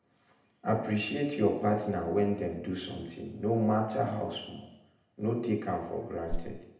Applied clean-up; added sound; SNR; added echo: none; Whoosh, swoosh, swish; 1 dB; reverberation time 0.8 s.